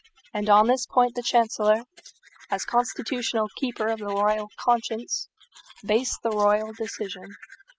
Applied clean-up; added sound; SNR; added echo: classical method spectral subtraction.